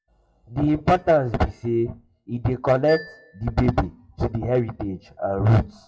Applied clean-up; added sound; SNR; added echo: classical method WPE with log-MMSE.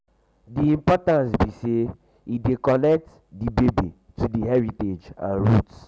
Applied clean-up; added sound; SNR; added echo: none; none; none; none.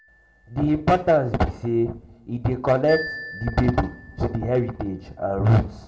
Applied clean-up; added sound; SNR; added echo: none; Marimba, xylophone; 18 dB; reverberation time 0.4 s.